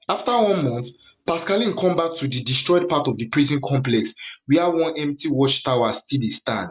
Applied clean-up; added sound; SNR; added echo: none; none; none; none.